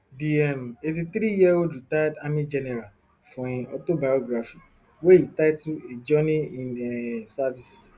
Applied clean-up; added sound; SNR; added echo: none; none; none; none.